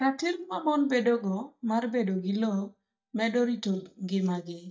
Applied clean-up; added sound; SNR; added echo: neural mask model DeepFilterNet 3.